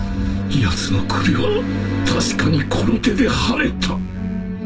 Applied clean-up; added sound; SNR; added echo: none; Bass drum / Keyboard (musical); 18 dB; reverberation time 0.2 s.